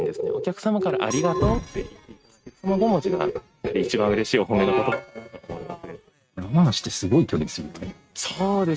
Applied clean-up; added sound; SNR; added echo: neural mask model RNNoise.